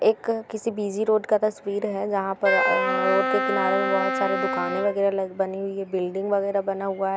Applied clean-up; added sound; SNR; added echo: none; Wind instrument, woodwind instrument; 1 dB; none.